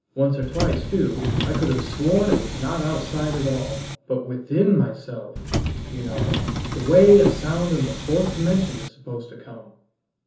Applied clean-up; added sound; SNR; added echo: none; Subway, metro, underground; 4 dB; reverberation time 0.6 s.